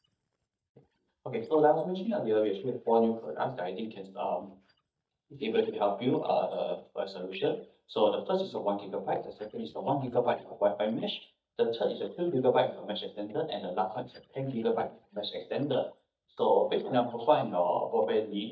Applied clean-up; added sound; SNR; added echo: neural mask model DeepFilterNet 3.